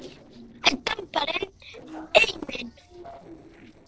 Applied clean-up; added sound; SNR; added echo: neural separator model SepFormer DNS4.